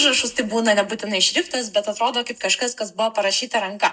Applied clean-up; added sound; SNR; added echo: neural mask model DeepFilterNet 3.